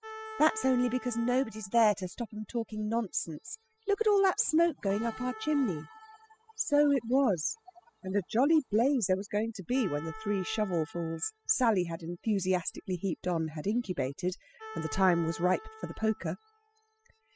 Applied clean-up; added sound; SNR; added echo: classical method spectral subtraction.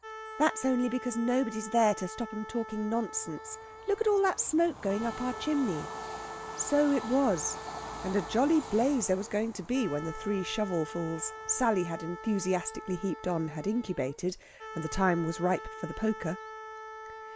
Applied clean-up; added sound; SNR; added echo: none; Train / Bird vocalization, bird call, bird song + Wind instrument, woodwind instrument; 12 dB; none.